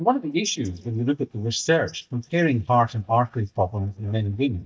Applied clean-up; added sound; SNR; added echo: neural mask model DeepFilterNet 3.